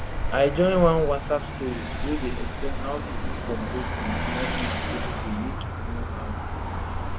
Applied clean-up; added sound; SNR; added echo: none; Vehicle; 0 dB; none.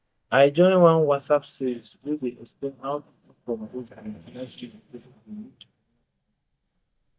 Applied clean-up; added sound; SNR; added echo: neural mask model DeepFilterNet 3.